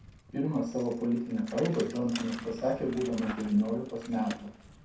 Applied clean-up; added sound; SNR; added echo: none; Bicycle; 16 dB; reverberation time 0.6 s.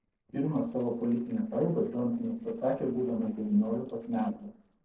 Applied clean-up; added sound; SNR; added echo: neural separator model SepFormer DNS4.